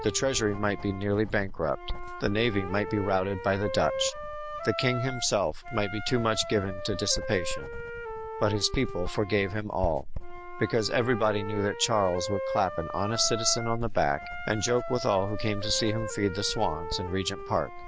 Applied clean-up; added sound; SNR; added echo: none; Writing + Wind instrument, woodwind instrument; 6 dB; none.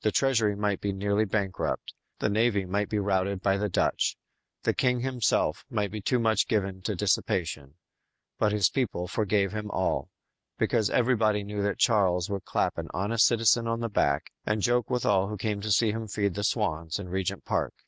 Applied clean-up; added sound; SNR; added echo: none; none; none; none.